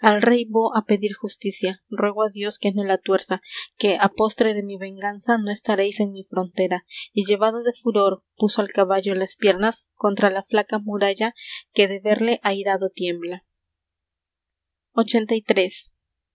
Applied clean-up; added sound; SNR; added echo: none; none; none; none.